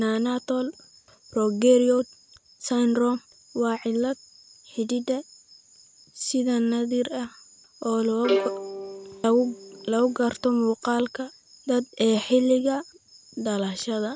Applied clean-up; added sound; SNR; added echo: none; Bowed string instrument; 6 dB; none.